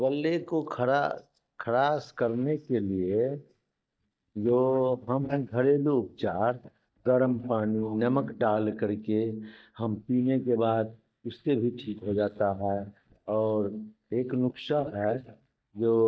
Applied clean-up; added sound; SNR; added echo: neural mask model DeepFilterNet 3.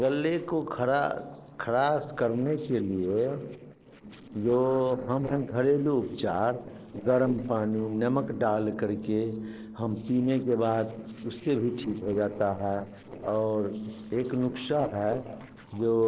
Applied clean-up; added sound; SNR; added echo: neural separator model SepFormer DNS4.